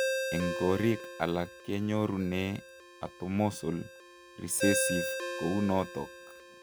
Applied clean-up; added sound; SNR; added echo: none; Ringtone; 5 dB; none.